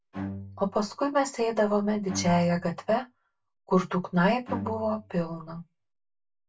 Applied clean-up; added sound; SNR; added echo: none; Bowed string instrument; 13 dB; reverberation time 0.1 s.